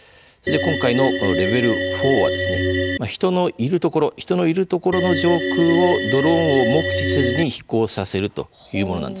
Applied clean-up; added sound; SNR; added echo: none; Organ; 1 dB; none.